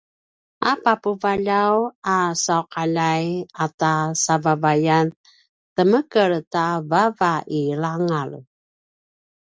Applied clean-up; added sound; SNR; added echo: none; none; none; none.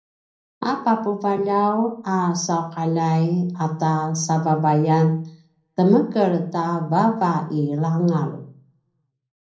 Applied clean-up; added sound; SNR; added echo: none; none; none; reverberation time 0.6 s.